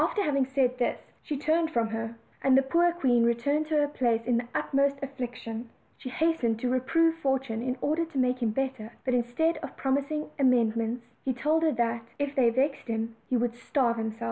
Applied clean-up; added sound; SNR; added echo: none; none; none; none.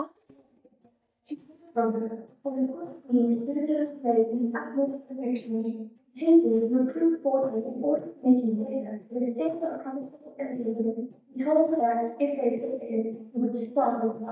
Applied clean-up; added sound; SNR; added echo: neural mask model DeepFilterNet 3.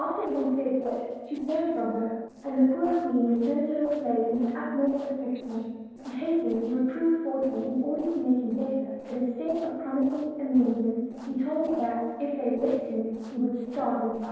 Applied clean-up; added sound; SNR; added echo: neural separator model SepFormer DNS4.